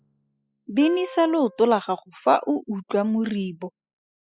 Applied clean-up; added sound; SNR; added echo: classical method spectral subtraction.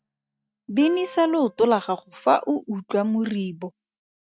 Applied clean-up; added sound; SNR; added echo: neural mask model RNNoise.